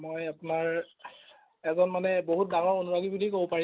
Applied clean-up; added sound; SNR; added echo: none; none; none; none.